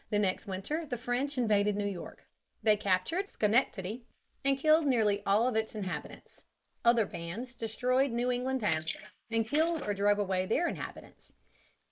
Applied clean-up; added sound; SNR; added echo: neural mask model Resemble Enhance denoiser.